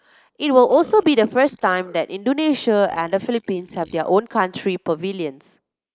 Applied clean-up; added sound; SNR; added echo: neural mask model Resemble Enhance denoiser.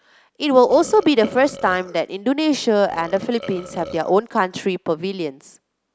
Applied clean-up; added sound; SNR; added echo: none; Burping, eructation; 17 dB; none.